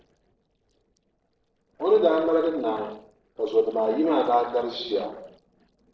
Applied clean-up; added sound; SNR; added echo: neural separator model SepFormer DNS4.